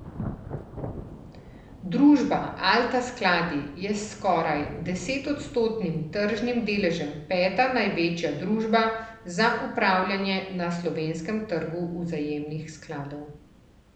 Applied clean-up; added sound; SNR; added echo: none; Thunder / Rain; 17 dB; none.